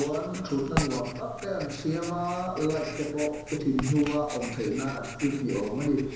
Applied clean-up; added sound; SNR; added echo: none; Writing; 10 dB; reverberation time 1.0 s.